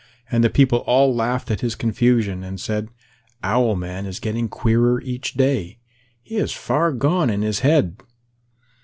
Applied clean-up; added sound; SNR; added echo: none; none; none; none.